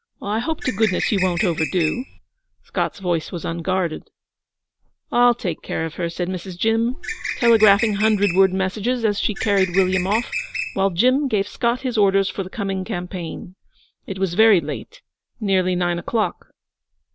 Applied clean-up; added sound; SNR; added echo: none; Bird; 6 dB; none.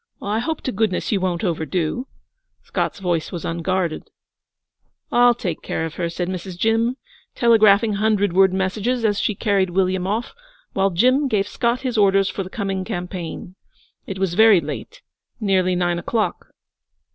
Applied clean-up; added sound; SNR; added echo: none; none; none; none.